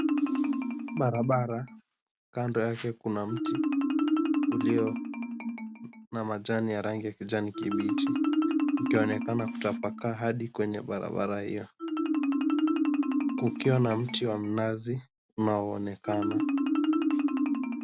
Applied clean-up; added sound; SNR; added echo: none; Marimba, xylophone; -2 dB; none.